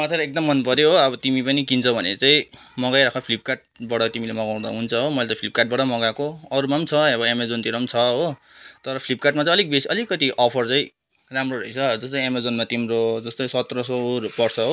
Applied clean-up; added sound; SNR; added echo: none; none; none; none.